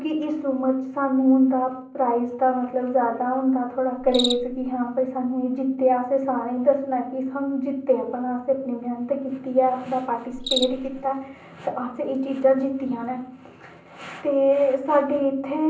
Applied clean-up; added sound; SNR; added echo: none; Cricket; 16 dB; reverberation time 0.6 s.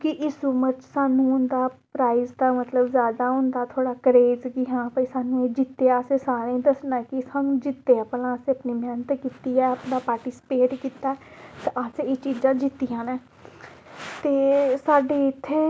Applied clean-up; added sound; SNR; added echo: none; none; none; none.